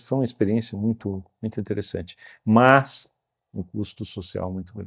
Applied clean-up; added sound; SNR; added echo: neural mask model DeepFilterNet 3.